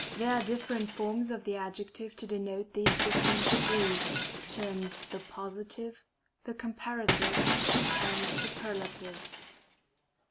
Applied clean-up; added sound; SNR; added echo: none; Shatter; -4 dB; none.